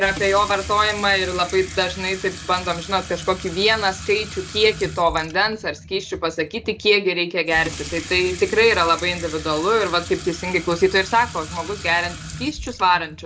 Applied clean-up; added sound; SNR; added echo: none; Sink (filling or washing) / Water tap, faucet; 13 dB; none.